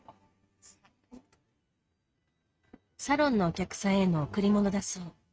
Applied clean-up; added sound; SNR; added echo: neural mask model RNNoise.